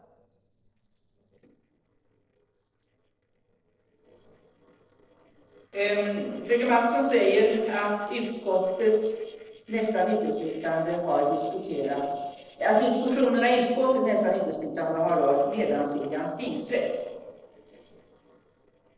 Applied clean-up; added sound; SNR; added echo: neural separator model SepFormer DNS4.